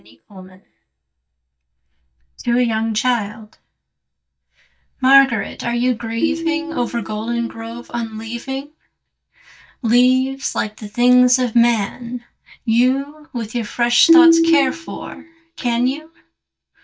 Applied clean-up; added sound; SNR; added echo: neural mask model DeepFilterNet 3.